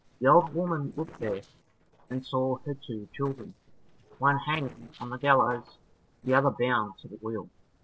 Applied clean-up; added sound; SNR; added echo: neural separator model SepFormer DNS4.